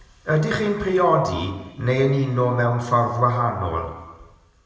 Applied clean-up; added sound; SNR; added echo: none; none; none; reverberation time 1.2 s.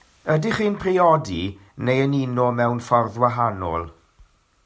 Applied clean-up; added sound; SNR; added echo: none; none; none; none.